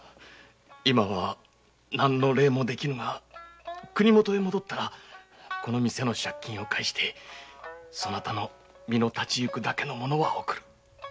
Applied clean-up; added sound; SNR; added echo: none; none; none; none.